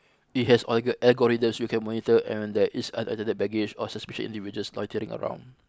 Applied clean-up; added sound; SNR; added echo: none; none; none; none.